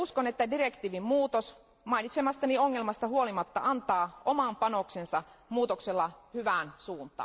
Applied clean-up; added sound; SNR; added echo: none; none; none; none.